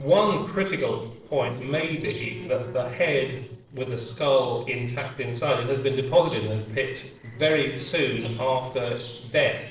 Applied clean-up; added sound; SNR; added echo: neural separator model SepFormer DNS4.